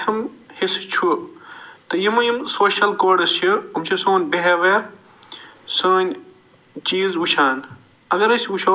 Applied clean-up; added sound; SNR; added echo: none; none; none; none.